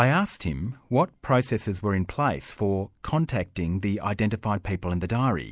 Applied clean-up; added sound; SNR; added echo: none; none; none; none.